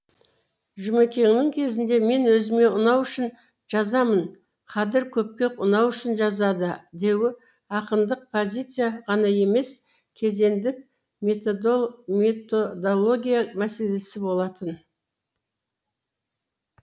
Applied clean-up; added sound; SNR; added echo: none; none; none; none.